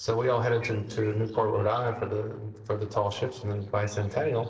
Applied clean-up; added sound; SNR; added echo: neural separator model SepFormer DNS4.